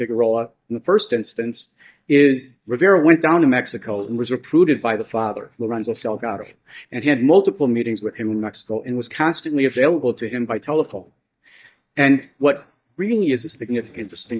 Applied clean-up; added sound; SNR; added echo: neural mask model DeepFilterNet 3.